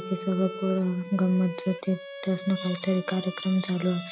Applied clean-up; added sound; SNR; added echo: none; Bowed string instrument; 13 dB; none.